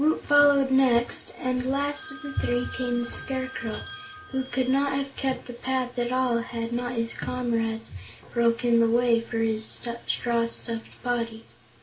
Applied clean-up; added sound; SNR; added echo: none; Telephone; 10 dB; reverberation time 0.3 s.